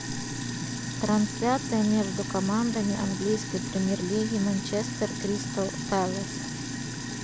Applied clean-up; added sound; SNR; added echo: none; Sink (filling or washing); 5 dB; none.